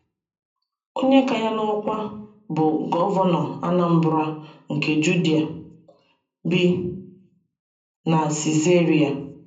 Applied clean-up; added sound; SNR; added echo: none; none; none; reverberation time 0.6 s.